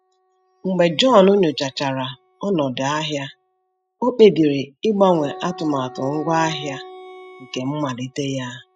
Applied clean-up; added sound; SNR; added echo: classical method spectral subtraction.